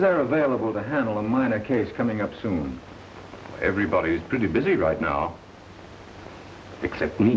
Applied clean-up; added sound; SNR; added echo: none; none; none; none.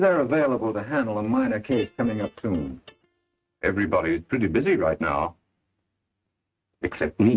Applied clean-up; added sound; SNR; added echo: neural mask model RNNoise.